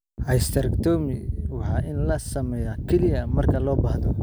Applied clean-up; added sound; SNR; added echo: none; none; none; none.